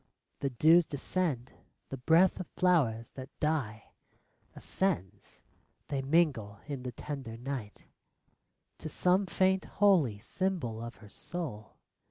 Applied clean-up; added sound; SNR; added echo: none; none; none; none.